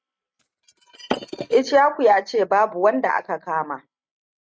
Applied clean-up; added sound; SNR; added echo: neural mask model RNNoise.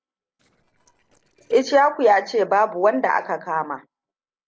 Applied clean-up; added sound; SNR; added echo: neural separator model SepFormer DNS4.